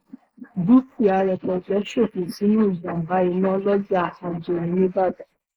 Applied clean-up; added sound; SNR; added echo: neural mask model Resemble Enhance denoiser.